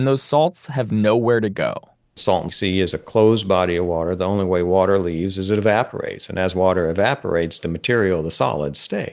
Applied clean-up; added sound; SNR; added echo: none; none; none; none.